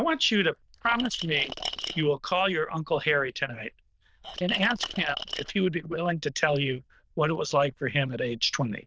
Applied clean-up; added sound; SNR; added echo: neural diffusion model UNIVERSE++.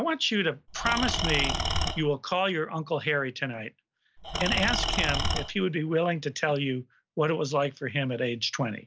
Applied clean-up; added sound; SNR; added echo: none; Engine / Tools; 0 dB; none.